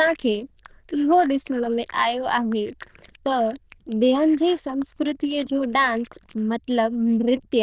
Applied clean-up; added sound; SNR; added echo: neural diffusion model UNIVERSE++.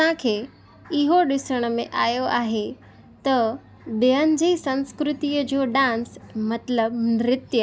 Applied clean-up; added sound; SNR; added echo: none; none; none; none.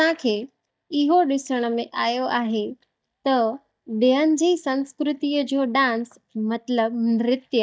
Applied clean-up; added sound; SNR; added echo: neural mask model DeepFilterNet 3.